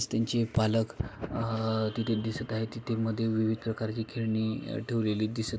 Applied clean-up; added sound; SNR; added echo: none; none; none; none.